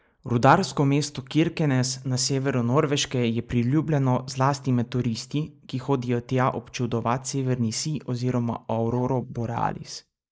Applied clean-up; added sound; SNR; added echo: neural mask model Resemble Enhance denoiser.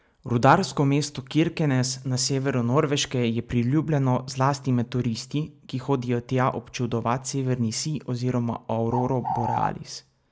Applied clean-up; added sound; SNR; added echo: none; Bird; 4 dB; none.